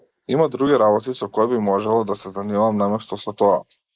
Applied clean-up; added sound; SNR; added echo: neural mask model Resemble Enhance denoiser.